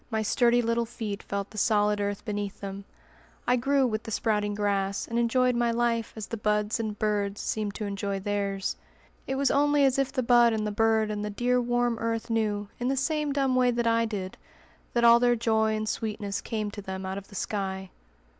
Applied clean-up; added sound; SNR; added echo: none; none; none; none.